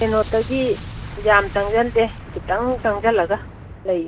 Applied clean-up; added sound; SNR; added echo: none; Explosion; 12 dB; none.